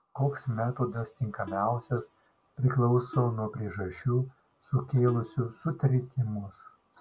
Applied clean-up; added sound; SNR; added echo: none; Plucked string instrument; 20 dB; none.